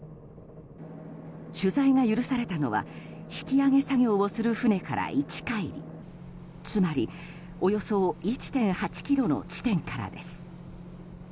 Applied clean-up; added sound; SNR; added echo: none; none; none; none.